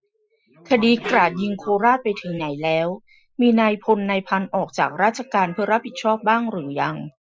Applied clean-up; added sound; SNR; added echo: classical method Wiener filter.